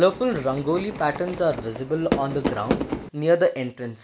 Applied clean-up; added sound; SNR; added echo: none; Fireworks; 6 dB; none.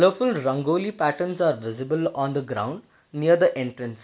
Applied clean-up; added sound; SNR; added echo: none; none; none; none.